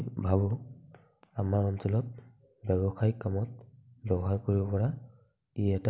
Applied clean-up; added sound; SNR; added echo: none; none; none; none.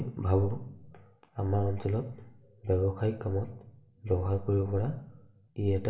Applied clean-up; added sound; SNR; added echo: none; none; none; reverberation time 0.6 s.